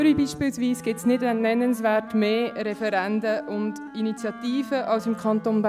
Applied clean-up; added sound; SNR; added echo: none; Wind instrument, woodwind instrument; 16 dB; none.